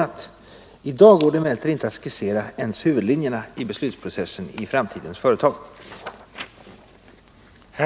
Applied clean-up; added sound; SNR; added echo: none; none; none; none.